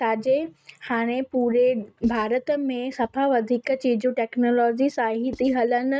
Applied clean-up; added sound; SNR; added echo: neural mask model RNNoise.